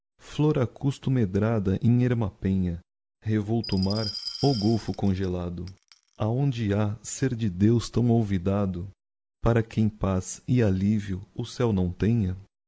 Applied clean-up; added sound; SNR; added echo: none; Glass; 14 dB; none.